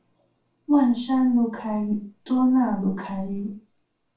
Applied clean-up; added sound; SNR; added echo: none; none; none; reverberation time 0.3 s.